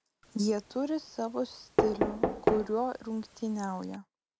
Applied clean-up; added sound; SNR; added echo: none; Knock; 1 dB; none.